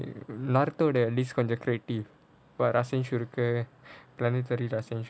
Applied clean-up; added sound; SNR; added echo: none; none; none; none.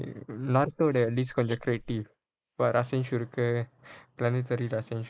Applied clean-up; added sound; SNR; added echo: neural mask model Resemble Enhance denoiser.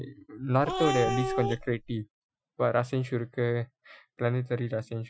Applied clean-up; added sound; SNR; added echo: classical method Wiener filter.